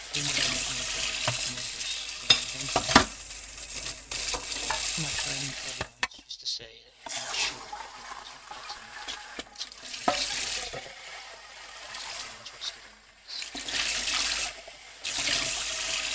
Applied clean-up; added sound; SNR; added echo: neural mask model RNNoise.